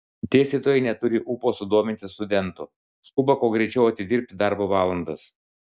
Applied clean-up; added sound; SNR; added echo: none; none; none; none.